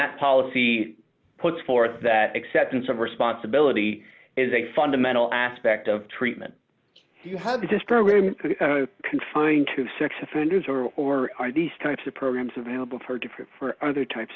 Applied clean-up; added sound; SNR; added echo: none; none; none; none.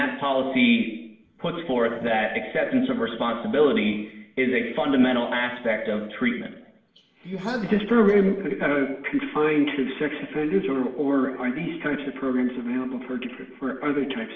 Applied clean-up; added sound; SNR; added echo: none; none; none; reverberation time 0.8 s.